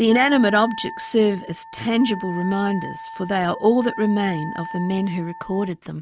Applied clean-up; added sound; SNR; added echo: none; Wind instrument, woodwind instrument; 13 dB; none.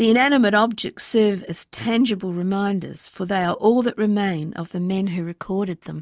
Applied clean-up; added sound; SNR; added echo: none; none; none; none.